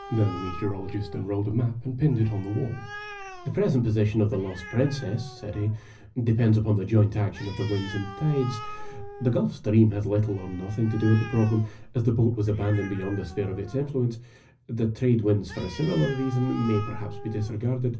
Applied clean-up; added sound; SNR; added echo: none; Animal; 16 dB; reverberation time 0.4 s.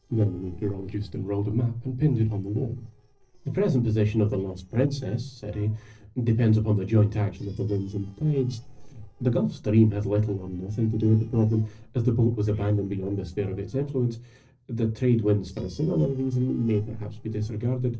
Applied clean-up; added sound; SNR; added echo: neural separator model SepFormer DNS4.